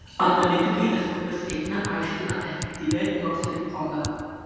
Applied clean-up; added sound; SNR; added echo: none; Typing; 13 dB; reverberation time 2.0 s.